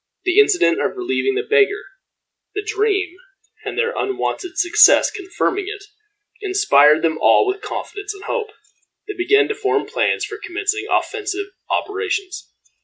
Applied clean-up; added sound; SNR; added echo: none; none; none; none.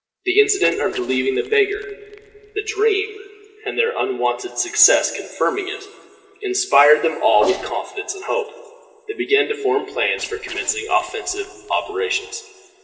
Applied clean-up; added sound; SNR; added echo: neural separator model SepFormer DNS4.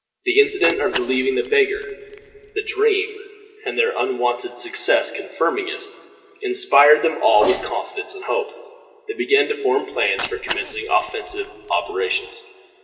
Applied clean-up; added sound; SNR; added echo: none; Cat; 15 dB; reverberation time 1.8 s.